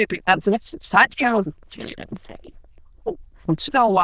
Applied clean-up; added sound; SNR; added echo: neural diffusion model UNIVERSE++.